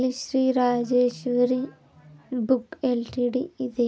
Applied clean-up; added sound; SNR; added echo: none; none; none; none.